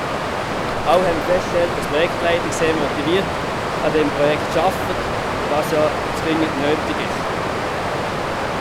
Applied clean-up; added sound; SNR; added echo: none; Water; 0 dB; none.